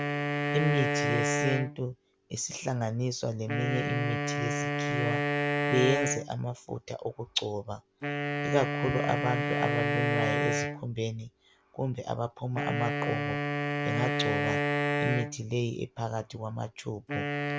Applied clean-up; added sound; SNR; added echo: none; Wind instrument, woodwind instrument; -1 dB; none.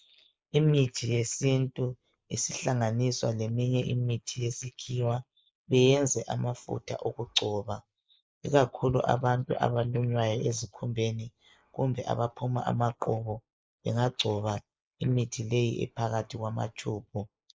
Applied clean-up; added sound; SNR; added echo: neural mask model Resemble Enhance denoiser.